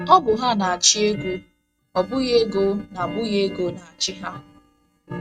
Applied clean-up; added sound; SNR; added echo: neural mask model RNNoise.